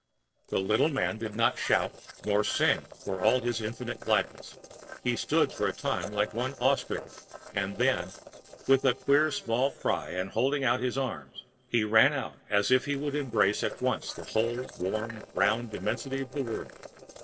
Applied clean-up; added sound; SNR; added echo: neural separator model SepFormer DNS4.